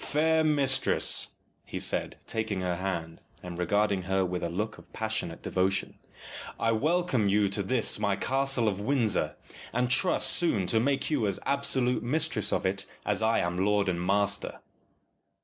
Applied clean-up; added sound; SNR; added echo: none; none; none; none.